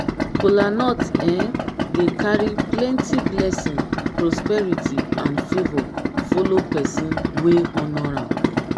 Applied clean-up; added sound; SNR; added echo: none; Idling; 0 dB; none.